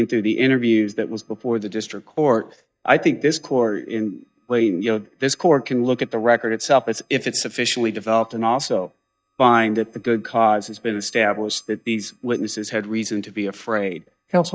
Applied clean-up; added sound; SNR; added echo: neural mask model DeepFilterNet 3.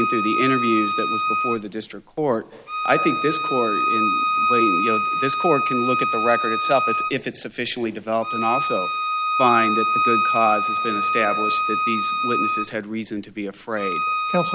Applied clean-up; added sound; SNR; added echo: none; Bowed string instrument; -2 dB; none.